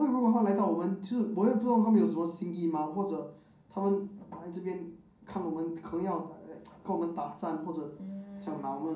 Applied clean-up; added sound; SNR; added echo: none; none; none; reverberation time 0.6 s.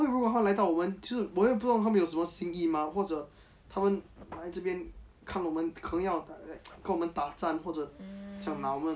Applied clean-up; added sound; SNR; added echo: none; none; none; none.